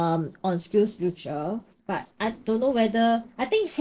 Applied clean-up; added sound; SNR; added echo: neural separator model SepFormer DNS4.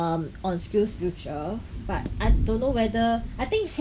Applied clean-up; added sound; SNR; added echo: none; Thunder / Rain; 3 dB; none.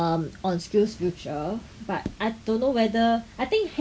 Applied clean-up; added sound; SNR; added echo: none; none; none; none.